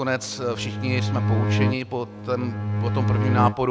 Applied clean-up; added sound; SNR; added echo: none; Bowed string instrument; -3 dB; none.